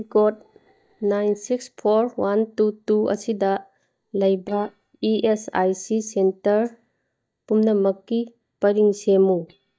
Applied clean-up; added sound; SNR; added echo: neural mask model DeepFilterNet 3.